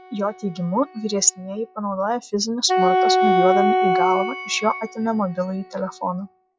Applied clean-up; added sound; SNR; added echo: classical method log-MMSE.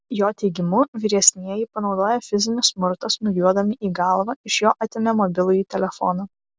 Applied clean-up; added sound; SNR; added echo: none; none; none; none.